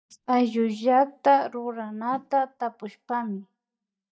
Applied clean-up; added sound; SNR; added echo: neural mask model DeepFilterNet 3.